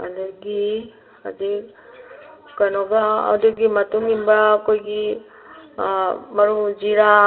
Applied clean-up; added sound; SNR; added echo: none; none; none; reverberation time 0.9 s.